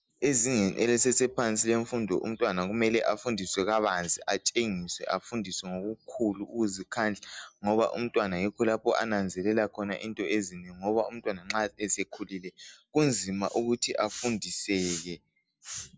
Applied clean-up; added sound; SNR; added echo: none; none; none; none.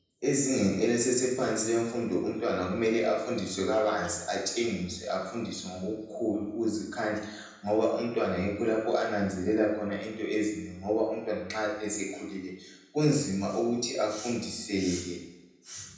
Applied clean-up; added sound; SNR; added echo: none; none; none; reverberation time 0.9 s.